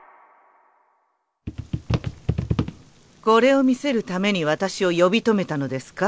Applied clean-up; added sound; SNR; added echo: none; none; none; none.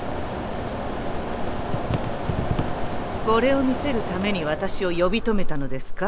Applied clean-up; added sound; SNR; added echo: none; Mechanisms; -2 dB; none.